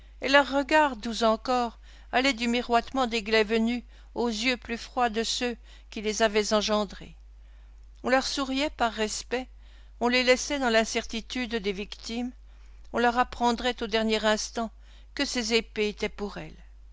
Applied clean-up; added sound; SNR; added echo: none; none; none; none.